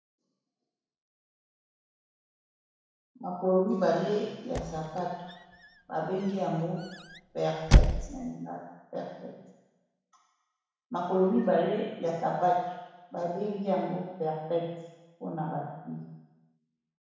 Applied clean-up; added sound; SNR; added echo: none; Squeak / Slam / Wood; -4 dB; reverberation time 1.1 s.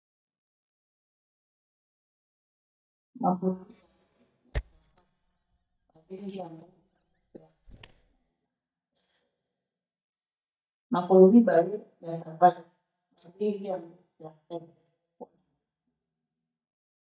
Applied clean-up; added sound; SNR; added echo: neural mask model DeepFilterNet 3.